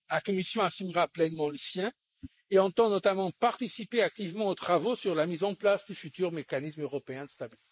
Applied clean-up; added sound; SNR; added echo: neural mask model Resemble Enhance denoiser.